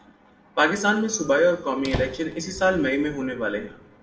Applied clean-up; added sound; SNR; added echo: none; Squeak; 12 dB; reverberation time 0.8 s.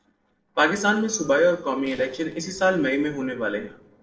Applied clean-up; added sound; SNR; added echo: neural separator model SepFormer DNS4.